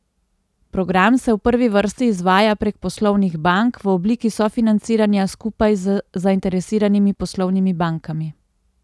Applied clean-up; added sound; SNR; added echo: none; none; none; none.